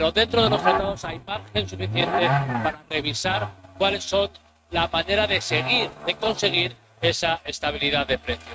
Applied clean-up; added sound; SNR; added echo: neural mask model RNNoise.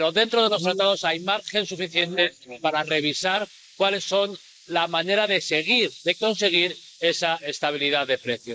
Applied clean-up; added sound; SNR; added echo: neural mask model Resemble Enhance denoiser.